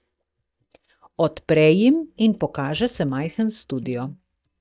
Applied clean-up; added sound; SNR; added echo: neural mask model DeepFilterNet 3.